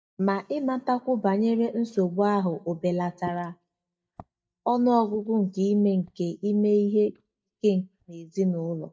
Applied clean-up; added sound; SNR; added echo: neural mask model DeepFilterNet 3.